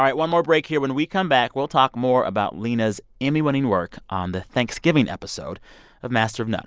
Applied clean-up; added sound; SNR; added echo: none; none; none; none.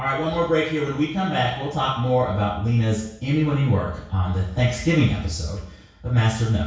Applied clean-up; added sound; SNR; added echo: none; none; none; reverberation time 0.6 s.